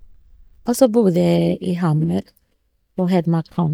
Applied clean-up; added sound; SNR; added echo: neural mask model DeepFilterNet 3.